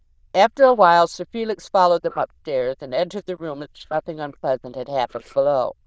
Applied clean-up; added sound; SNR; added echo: neural diffusion model UNIVERSE++.